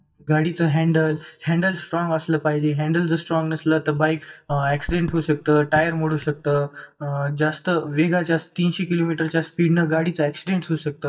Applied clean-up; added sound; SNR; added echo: neural mask model DeepFilterNet 3.